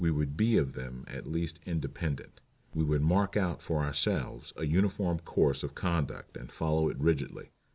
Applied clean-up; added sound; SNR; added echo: none; none; none; none.